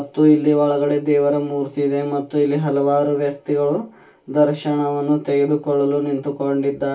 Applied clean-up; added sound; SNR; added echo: none; none; none; reverberation time 0.2 s.